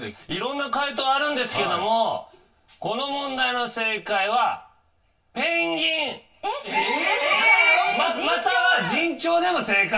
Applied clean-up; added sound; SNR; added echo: none; none; none; reverberation time 0.1 s.